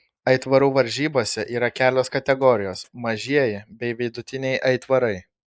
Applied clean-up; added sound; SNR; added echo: neural mask model Resemble Enhance denoiser.